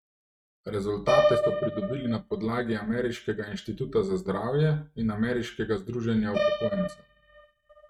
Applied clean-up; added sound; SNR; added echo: neural mask model RNNoise.